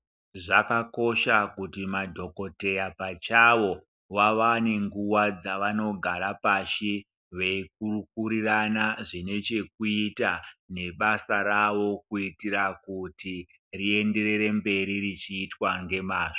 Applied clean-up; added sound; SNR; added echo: none; none; none; none.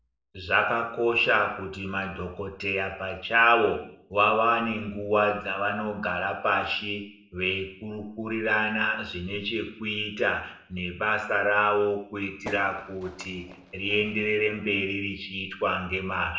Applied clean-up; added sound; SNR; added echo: none; Fireworks; 19 dB; reverberation time 0.6 s.